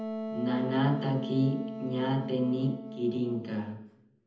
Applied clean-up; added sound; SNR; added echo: none; Wind instrument, woodwind instrument; 8 dB; reverberation time 0.8 s.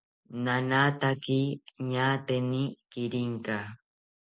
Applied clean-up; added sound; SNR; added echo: none; none; none; none.